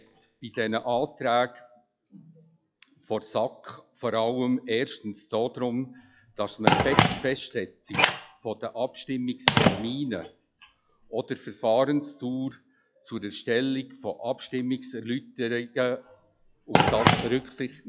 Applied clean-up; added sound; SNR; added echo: classical method log-MMSE.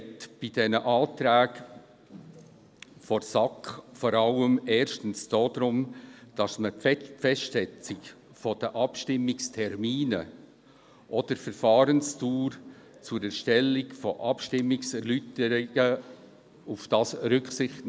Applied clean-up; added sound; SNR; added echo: none; none; none; none.